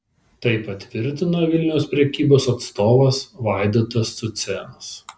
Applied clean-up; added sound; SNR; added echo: none; none; none; none.